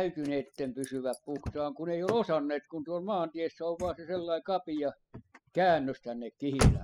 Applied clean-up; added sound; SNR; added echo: classical method spectral subtraction.